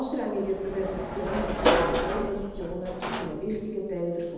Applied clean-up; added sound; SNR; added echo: none; Sliding door / Slam; -1 dB; reverberation time 1.0 s.